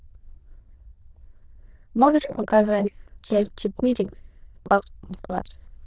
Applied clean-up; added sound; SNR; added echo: neural diffusion model UNIVERSE++.